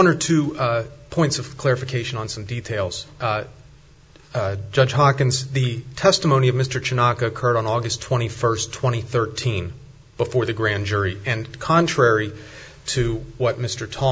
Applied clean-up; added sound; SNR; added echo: none; none; none; none.